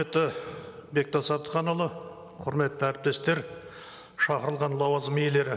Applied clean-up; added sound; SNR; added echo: none; none; none; none.